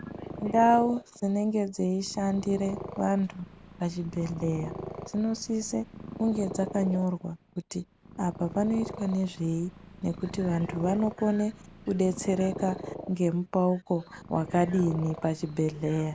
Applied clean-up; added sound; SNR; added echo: none; Purr; 13 dB; none.